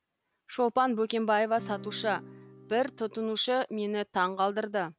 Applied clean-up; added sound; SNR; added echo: none; Acoustic guitar / Strum; 16 dB; none.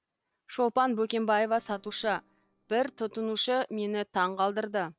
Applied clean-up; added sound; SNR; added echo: neural separator model SepFormer DNS4.